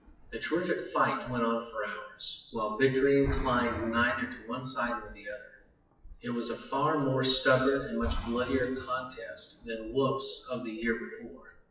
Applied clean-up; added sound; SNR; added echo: classical method WPE with log-MMSE.